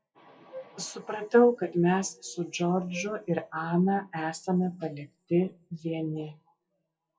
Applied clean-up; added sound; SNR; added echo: classical method WPE with log-MMSE.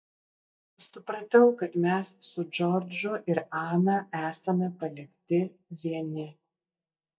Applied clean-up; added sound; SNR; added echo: neural mask model DeepFilterNet 3.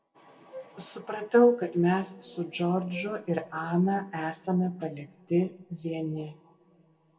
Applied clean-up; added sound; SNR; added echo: none; Wind instrument, woodwind instrument; 19 dB; reverberation time 2.0 s.